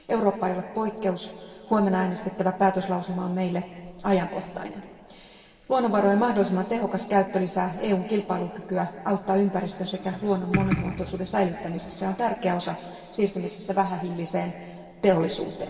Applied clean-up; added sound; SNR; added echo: none; none; none; reverberation time 2.4 s.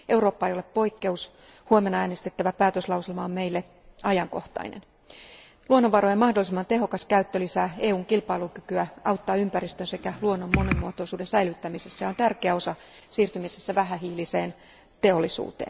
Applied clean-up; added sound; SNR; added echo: none; none; none; none.